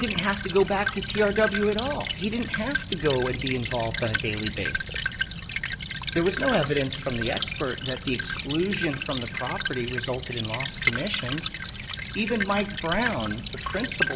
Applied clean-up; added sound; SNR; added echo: none; Stream / Trickle, dribble; 4 dB; none.